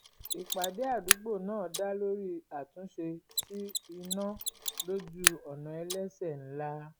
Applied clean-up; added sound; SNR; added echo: none; Mechanisms; -1 dB; none.